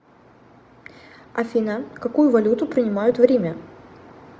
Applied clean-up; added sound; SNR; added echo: none; none; none; none.